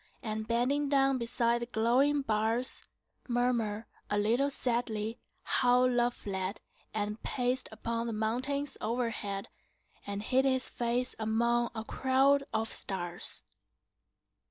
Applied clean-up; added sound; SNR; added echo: none; none; none; none.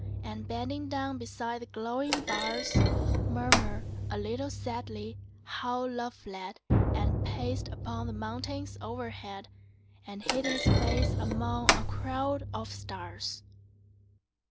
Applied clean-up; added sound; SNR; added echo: none; Thump, thud + Drum; -4 dB; none.